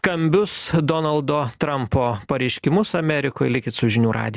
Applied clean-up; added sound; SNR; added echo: none; none; none; none.